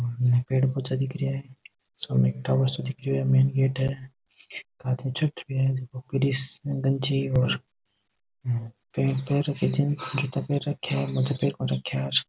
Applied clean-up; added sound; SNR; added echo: none; none; none; none.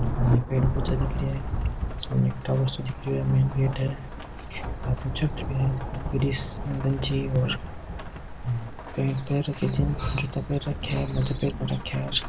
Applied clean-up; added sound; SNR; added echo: none; Rain / Thunderstorm; 4 dB; none.